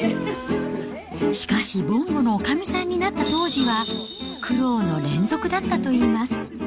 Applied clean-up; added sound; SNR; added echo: none; none; none; none.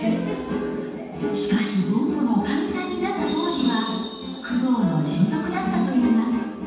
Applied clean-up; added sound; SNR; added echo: none; none; none; reverberation time 1.2 s.